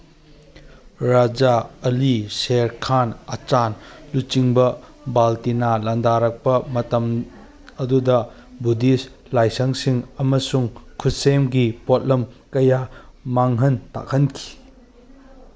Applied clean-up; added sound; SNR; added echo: none; none; none; none.